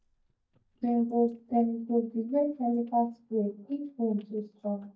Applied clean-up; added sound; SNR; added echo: neural mask model DeepFilterNet 3.